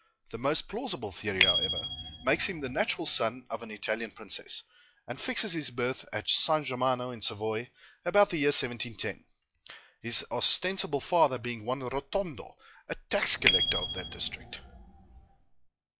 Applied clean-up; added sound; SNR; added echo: classical method log-MMSE.